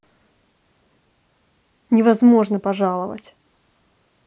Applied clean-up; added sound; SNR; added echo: none; none; none; none.